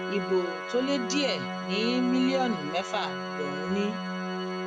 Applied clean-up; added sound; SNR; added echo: none; Organ; 3 dB; none.